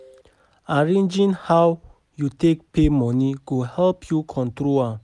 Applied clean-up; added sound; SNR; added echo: none; none; none; none.